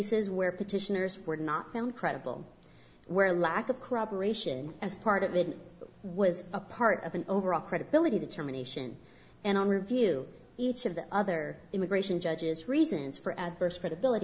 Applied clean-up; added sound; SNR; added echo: none; none; none; none.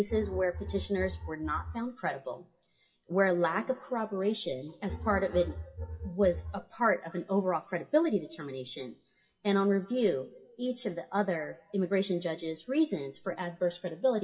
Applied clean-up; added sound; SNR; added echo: classical method WPE with log-MMSE.